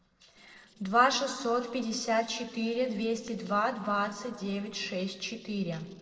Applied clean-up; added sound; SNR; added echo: neural separator model SepFormer DNS4.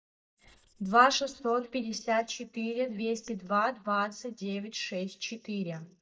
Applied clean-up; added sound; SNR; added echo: neural mask model DeepFilterNet 3.